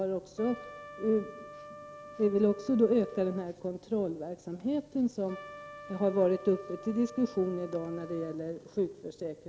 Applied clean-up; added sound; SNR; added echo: none; Trumpet; 17 dB; none.